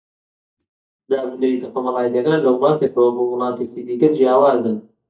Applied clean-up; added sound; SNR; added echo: neural mask model DeepFilterNet 3.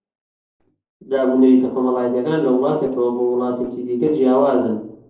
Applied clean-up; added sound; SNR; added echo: neural separator model SepFormer DNS4.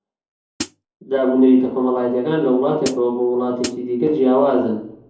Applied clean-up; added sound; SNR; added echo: none; Hi-hat; 11 dB; reverberation time 2.7 s.